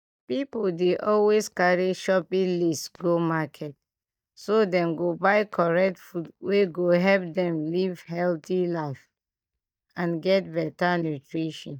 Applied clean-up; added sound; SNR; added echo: neural mask model DeepFilterNet 3.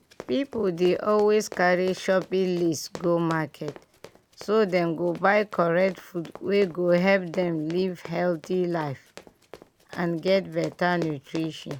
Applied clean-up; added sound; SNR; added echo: none; Run; 20 dB; none.